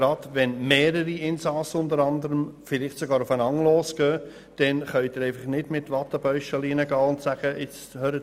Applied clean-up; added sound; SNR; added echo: none; none; none; none.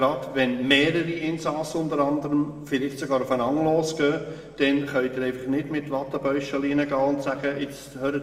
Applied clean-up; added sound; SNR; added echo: none; none; none; reverberation time 1.5 s.